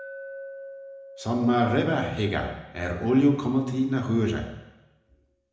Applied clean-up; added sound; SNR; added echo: none; Glass; 19 dB; reverberation time 0.9 s.